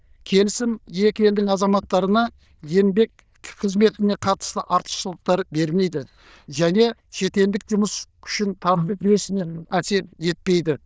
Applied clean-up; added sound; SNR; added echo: neural diffusion model UNIVERSE++.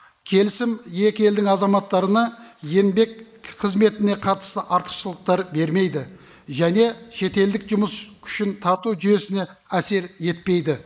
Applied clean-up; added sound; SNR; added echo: neural mask model Resemble Enhance denoiser.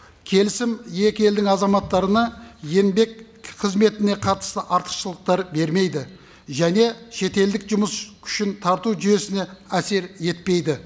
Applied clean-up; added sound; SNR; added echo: none; none; none; none.